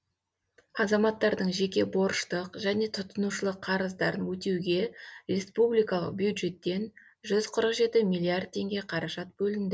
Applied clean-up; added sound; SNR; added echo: none; none; none; none.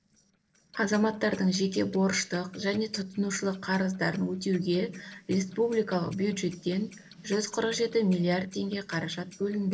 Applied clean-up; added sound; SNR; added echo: neural separator model SepFormer DNS4.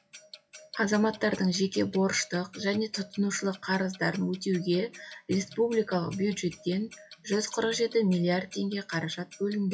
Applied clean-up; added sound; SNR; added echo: classical method WPE with log-MMSE.